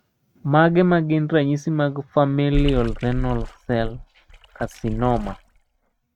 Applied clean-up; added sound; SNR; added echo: neural mask model RNNoise.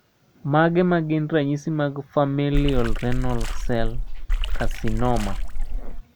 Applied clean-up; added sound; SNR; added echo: none; Water / Splash, splatter; -2 dB; none.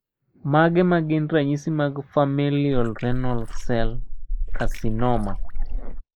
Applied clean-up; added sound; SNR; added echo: neural mask model Resemble Enhance denoiser.